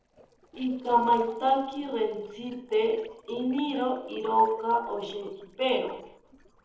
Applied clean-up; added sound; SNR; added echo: neural separator model SepFormer DNS4.